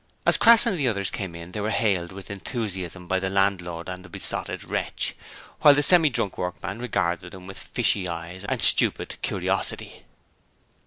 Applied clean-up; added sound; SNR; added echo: none; none; none; none.